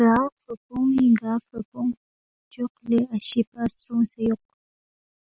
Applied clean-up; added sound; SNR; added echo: none; none; none; none.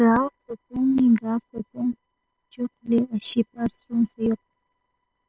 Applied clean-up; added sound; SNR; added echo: neural separator model SepFormer DNS4.